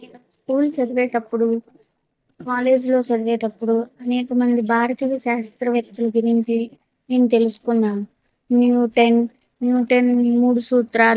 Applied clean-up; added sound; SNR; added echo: neural mask model DeepFilterNet 3.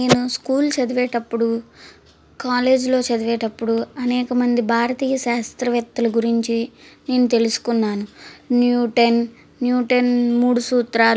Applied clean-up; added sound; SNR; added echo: none; none; none; none.